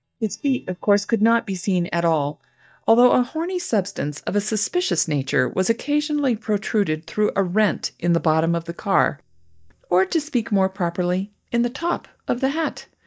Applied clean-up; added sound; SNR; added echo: neural mask model DeepFilterNet 3.